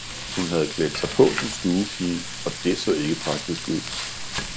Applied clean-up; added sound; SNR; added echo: none; Frying (food); 7 dB; none.